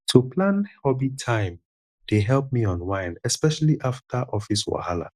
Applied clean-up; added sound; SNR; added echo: neural mask model Resemble Enhance denoiser.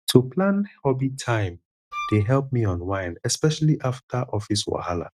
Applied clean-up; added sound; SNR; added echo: neural mask model RNNoise.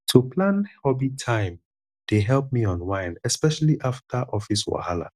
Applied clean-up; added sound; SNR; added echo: none; none; none; none.